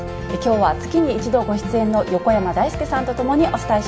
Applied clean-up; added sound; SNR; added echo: none; none; none; none.